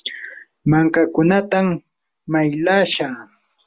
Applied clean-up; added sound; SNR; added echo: none; none; none; none.